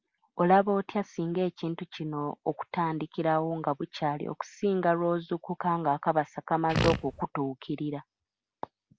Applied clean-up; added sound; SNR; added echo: none; Fart; 0 dB; none.